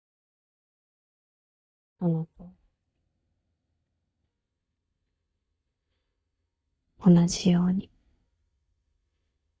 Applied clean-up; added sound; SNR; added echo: neural mask model DeepFilterNet 3.